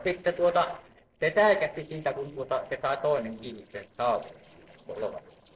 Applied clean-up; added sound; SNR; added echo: neural separator model SepFormer DNS4.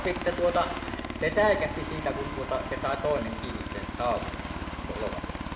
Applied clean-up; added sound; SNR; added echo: none; Aircraft; 5 dB; reverberation time 1.2 s.